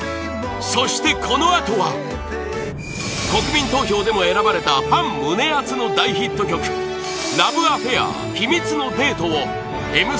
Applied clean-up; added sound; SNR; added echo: none; none; none; none.